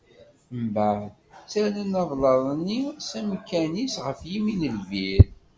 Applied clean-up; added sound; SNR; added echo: none; none; none; none.